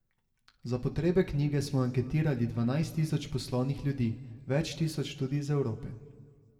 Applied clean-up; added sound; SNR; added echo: none; none; none; reverberation time 1.1 s.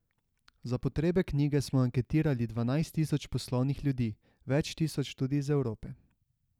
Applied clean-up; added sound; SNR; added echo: none; none; none; none.